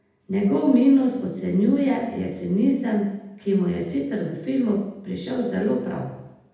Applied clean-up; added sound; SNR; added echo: none; none; none; reverberation time 0.8 s.